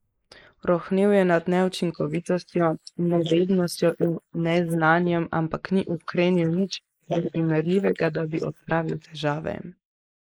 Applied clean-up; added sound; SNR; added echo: neural mask model Resemble Enhance denoiser.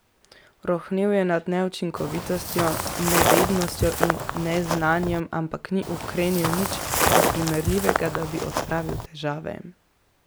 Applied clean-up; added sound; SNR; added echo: none; Walk, footsteps; -1 dB; none.